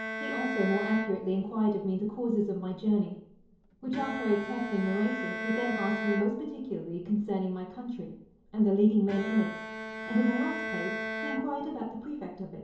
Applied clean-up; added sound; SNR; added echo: none; Bowed string instrument; 8 dB; reverberation time 2.8 s.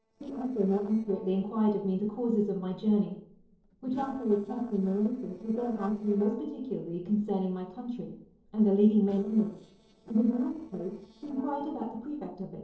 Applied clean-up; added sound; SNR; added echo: neural separator model SepFormer DNS4.